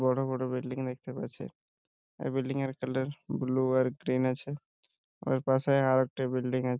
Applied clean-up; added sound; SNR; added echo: none; none; none; none.